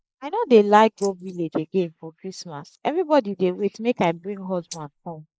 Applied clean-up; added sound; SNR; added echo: neural mask model Resemble Enhance denoiser.